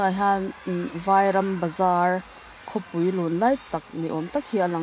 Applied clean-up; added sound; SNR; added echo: none; none; none; none.